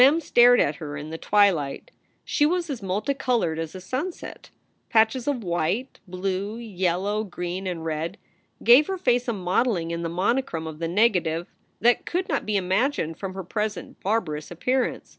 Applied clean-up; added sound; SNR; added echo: none; none; none; none.